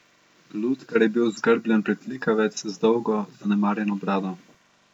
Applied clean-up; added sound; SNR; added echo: neural mask model Resemble Enhance denoiser.